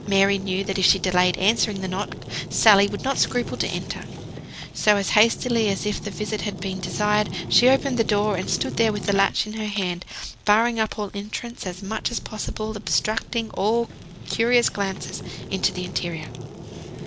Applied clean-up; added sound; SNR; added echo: none; Fire; 12 dB; none.